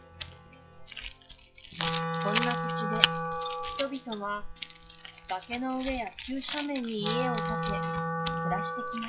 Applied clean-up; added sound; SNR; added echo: classical method log-MMSE.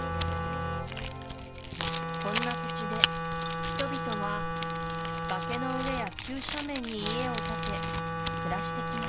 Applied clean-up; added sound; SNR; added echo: none; Wind instrument, woodwind instrument + Keys jangling; -4 dB; none.